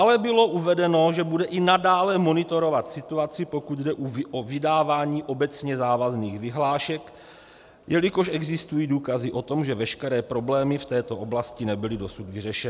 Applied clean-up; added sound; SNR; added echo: none; none; none; none.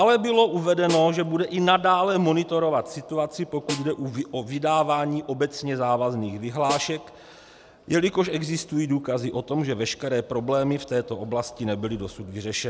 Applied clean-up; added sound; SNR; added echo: none; Snare drum; 15 dB; none.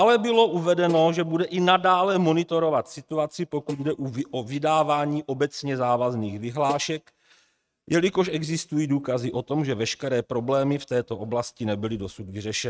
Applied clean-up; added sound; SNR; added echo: neural mask model RNNoise.